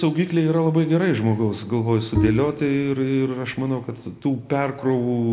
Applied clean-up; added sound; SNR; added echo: none; Bowed string instrument; 4 dB; reverberation time 1.5 s.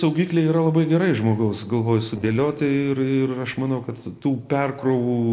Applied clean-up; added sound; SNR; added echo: neural separator model SepFormer DNS4.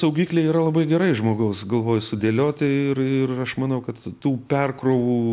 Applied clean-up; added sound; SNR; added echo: none; none; none; none.